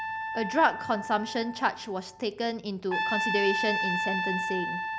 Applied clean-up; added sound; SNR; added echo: none; Trumpet; 2 dB; none.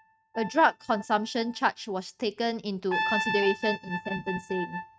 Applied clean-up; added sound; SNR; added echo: neural mask model RNNoise.